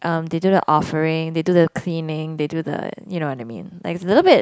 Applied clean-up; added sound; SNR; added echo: none; none; none; none.